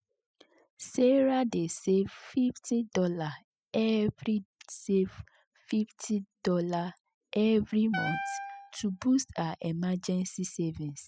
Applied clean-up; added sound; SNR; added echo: classical method spectral subtraction.